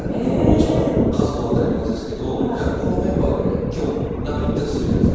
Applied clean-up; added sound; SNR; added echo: none; Thunder; -4 dB; reverberation time 1.2 s.